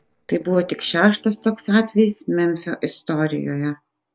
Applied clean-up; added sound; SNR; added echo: neural separator model SepFormer DNS4.